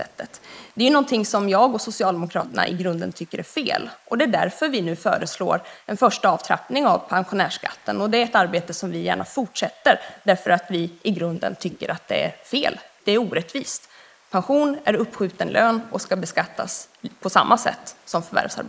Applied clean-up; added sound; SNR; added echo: neural mask model Resemble Enhance denoiser.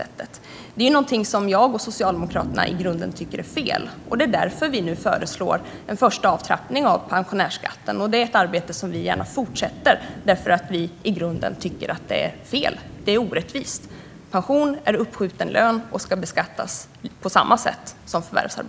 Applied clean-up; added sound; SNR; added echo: none; Thunder / Rain; 17 dB; none.